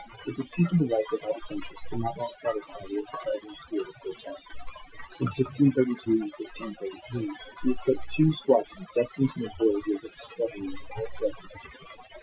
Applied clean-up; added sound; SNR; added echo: classical method Wiener filter.